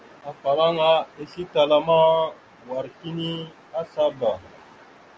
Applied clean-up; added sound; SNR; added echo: none; none; none; none.